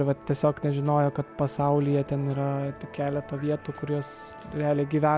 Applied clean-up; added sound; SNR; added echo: none; Musical instrument; 18 dB; none.